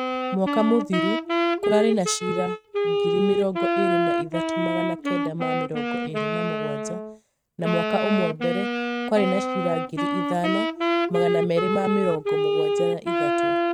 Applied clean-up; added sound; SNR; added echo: neural mask model RNNoise.